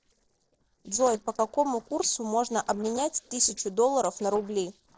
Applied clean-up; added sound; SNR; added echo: neural separator model SepFormer DNS4.